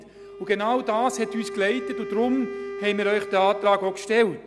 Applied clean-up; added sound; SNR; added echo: none; Wind instrument, woodwind instrument; 11 dB; none.